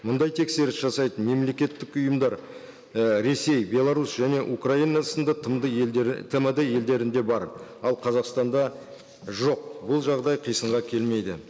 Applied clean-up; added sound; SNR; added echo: none; none; none; none.